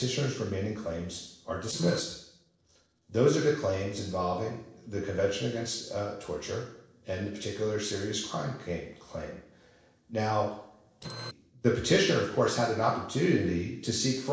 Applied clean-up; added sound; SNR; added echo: neural separator model SepFormer DNS4.